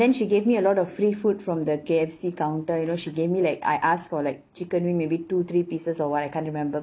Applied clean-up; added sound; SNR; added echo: none; none; none; none.